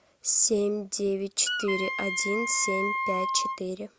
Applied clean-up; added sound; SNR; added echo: none; Wind instrument, woodwind instrument; 2 dB; none.